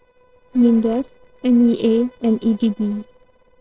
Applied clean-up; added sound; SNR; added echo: neural separator model SepFormer DNS4.